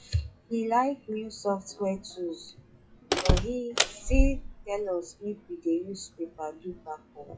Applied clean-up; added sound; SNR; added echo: classical method WPE with log-MMSE.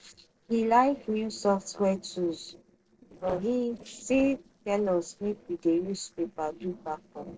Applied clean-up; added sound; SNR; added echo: neural separator model SepFormer DNS4.